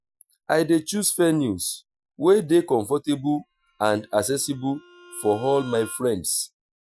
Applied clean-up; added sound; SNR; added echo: classical method Wiener filter.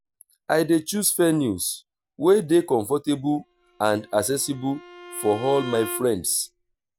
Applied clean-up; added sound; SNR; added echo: none; Bowed string instrument; 15 dB; none.